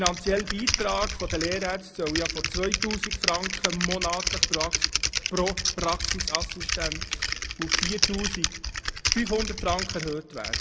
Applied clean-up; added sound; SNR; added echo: none; Typing; -2 dB; none.